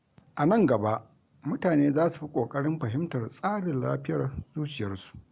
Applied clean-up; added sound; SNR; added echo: none; none; none; none.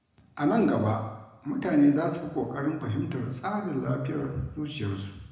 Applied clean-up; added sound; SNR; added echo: none; none; none; reverberation time 0.9 s.